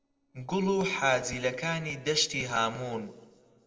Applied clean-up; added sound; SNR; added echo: neural separator model SepFormer DNS4.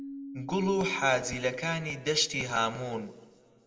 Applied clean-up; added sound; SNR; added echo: none; Keyboard (musical); 16 dB; reverberation time 1.2 s.